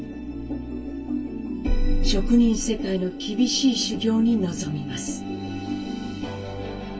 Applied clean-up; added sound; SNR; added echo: none; none; none; reverberation time 0.1 s.